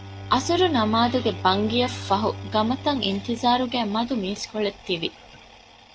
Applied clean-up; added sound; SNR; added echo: none; Bowed string instrument; 14 dB; none.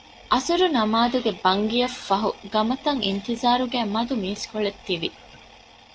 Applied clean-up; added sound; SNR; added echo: none; none; none; none.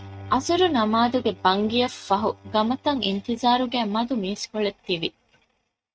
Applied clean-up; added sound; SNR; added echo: neural mask model RNNoise.